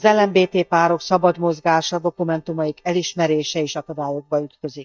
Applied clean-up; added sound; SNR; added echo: neural mask model DeepFilterNet 3.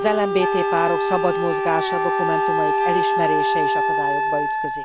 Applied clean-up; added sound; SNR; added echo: none; Wind instrument, woodwind instrument + Wind instrument, woodwind instrument; -4 dB; none.